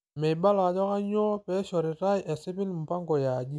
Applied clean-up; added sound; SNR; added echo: none; none; none; none.